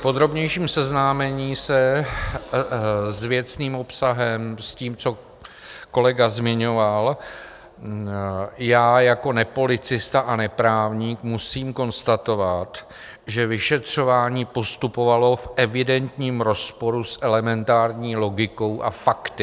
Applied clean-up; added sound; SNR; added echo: none; none; none; none.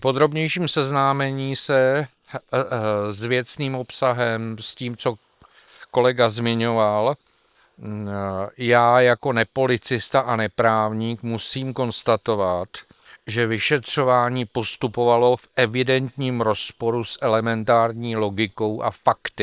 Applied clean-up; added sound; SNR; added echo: neural separator model SepFormer WHAM!.